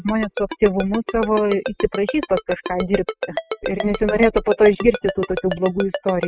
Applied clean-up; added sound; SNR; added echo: classical method spectral subtraction.